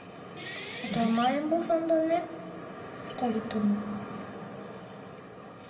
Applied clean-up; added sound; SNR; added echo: none; Guitar; 12 dB; reverberation time 1.8 s.